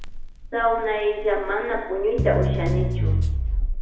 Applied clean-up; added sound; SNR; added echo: none; Crackle; 0 dB; reverberation time 0.9 s.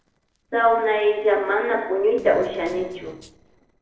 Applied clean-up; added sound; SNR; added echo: neural separator model SepFormer DNS4.